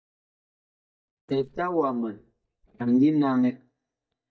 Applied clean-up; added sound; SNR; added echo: neural mask model DeepFilterNet 3.